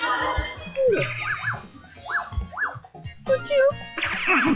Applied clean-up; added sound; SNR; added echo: classical method log-MMSE.